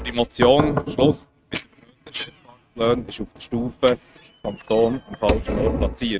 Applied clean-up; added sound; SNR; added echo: neural mask model RNNoise.